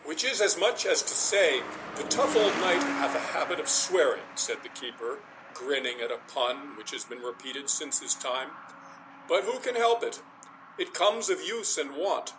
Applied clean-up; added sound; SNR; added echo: none; Truck; 10 dB; none.